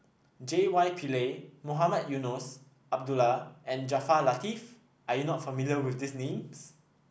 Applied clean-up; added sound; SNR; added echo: none; none; none; none.